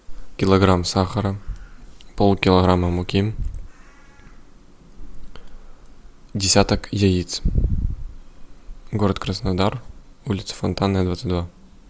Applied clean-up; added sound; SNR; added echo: none; none; none; none.